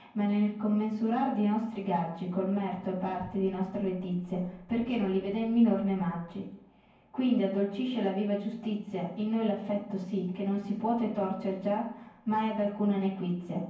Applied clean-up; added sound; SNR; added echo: none; none; none; reverberation time 0.9 s.